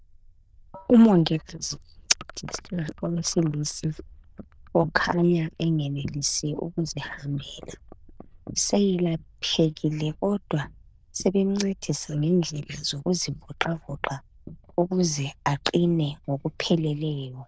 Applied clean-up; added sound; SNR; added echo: neural diffusion model UNIVERSE++.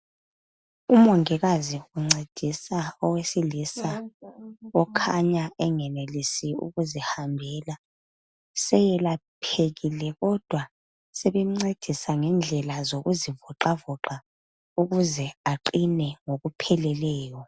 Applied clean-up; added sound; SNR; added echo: none; none; none; none.